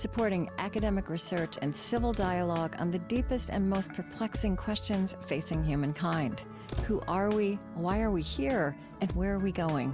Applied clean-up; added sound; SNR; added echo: none; Squeak; 19 dB; none.